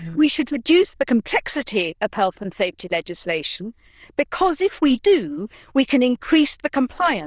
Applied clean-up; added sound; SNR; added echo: neural diffusion model UNIVERSE++.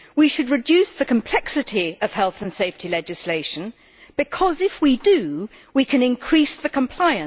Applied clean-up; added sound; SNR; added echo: none; none; none; none.